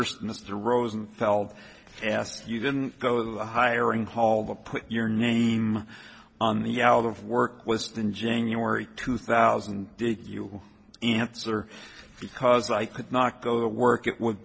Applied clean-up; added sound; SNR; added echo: none; none; none; none.